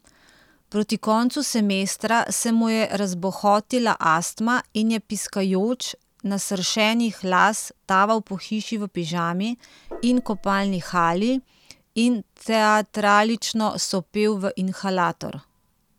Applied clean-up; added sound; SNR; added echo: none; Gong; 16 dB; none.